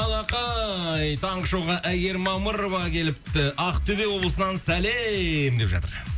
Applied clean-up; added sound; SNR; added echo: none; Drip / Water tap, faucet; 20 dB; none.